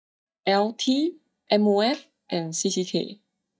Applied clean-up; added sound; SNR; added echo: neural mask model DeepFilterNet 3.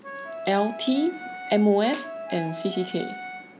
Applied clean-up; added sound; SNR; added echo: none; Wind instrument, woodwind instrument; 11 dB; none.